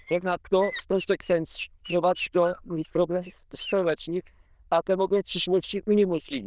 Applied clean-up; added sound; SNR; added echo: neural diffusion model UNIVERSE++.